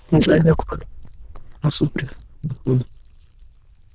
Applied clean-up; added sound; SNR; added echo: neural diffusion model UNIVERSE++.